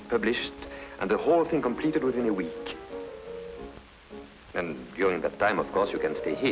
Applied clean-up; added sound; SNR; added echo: none; none; none; none.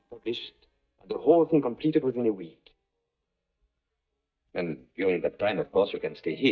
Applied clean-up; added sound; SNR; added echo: neural mask model DeepFilterNet 3.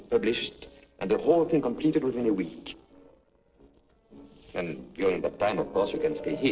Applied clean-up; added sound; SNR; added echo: neural separator model SepFormer DNS4.